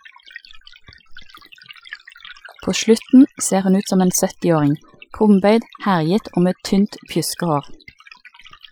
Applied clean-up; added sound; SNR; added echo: classical method Wiener filter.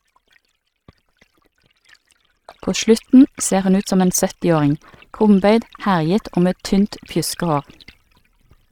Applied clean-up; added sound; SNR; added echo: neural mask model RNNoise.